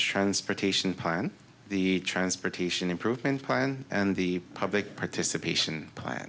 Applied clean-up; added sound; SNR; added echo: none; none; none; none.